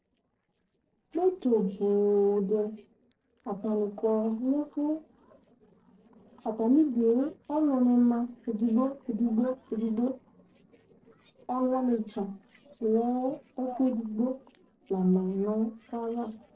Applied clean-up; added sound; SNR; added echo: neural separator model SepFormer DNS4.